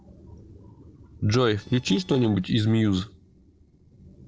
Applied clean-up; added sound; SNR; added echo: neural separator model SepFormer DNS4.